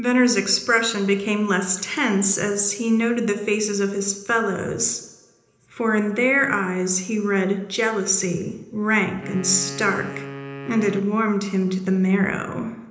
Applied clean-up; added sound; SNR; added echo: none; Wind instrument, woodwind instrument; 14 dB; reverberation time 1.0 s.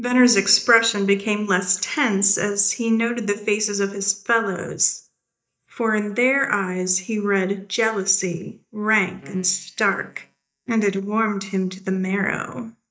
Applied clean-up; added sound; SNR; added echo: neural mask model DeepFilterNet 3.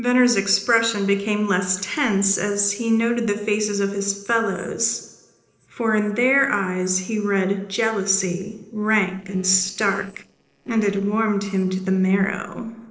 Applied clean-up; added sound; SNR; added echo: neural separator model SepFormer DNS4.